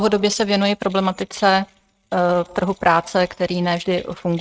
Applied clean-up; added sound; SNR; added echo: neural mask model RNNoise.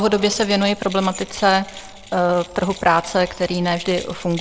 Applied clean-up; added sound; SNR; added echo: none; Keys jangling; 18 dB; none.